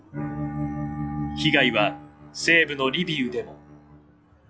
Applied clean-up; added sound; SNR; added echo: classical method log-MMSE.